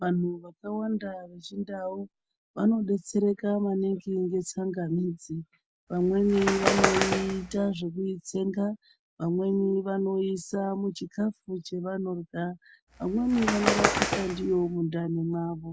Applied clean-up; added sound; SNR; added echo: none; Bird; 1 dB; none.